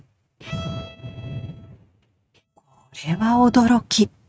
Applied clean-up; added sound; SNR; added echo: neural mask model RNNoise.